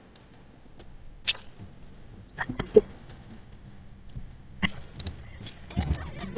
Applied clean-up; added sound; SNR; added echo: neural mask model DeepFilterNet 3.